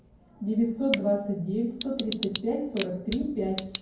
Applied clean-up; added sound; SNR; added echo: none; Tick / Bicycle; 3 dB; reverberation time 0.9 s.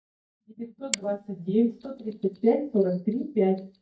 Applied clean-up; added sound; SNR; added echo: neural mask model DeepFilterNet 3.